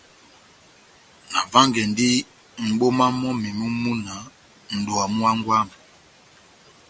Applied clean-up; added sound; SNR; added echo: none; none; none; none.